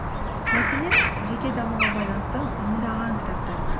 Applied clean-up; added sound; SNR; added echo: none; Bird vocalization, bird call, bird song; -5 dB; none.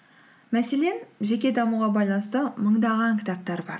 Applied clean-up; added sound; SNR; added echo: none; none; none; none.